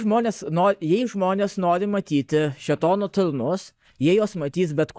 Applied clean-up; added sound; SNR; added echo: neural mask model DeepFilterNet 3.